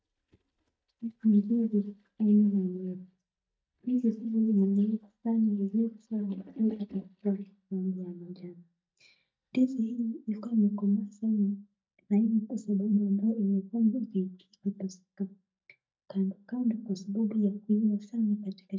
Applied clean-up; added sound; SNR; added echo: neural mask model DeepFilterNet 3.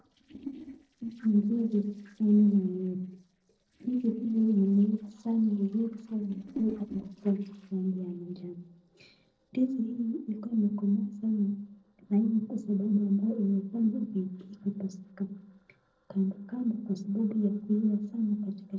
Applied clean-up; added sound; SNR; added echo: neural separator model SepFormer DNS4.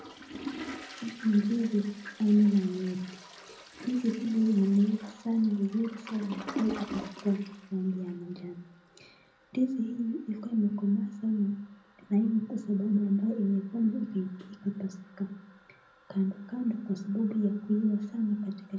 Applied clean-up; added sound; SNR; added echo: none; Toilet flush; 17 dB; reverberation time 0.5 s.